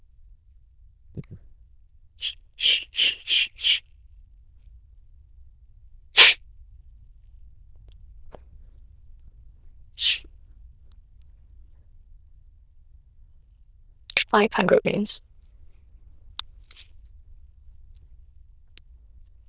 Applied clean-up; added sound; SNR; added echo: neural diffusion model UNIVERSE++.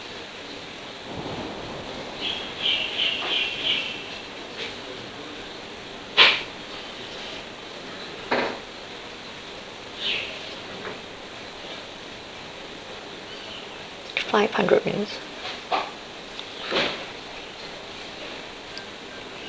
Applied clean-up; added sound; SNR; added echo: none; Thunder / Rain; 17 dB; none.